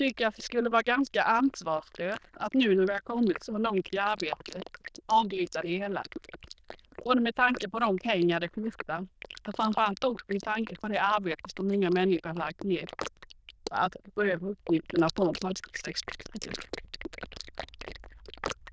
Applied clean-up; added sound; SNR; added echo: neural diffusion model UNIVERSE++.